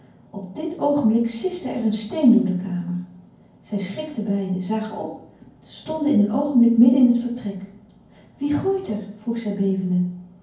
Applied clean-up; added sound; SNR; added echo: none; none; none; reverberation time 0.9 s.